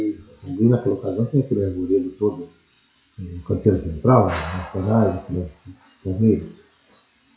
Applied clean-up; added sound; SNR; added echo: classical method WPE with log-MMSE.